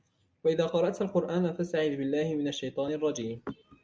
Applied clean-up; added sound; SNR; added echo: none; none; none; none.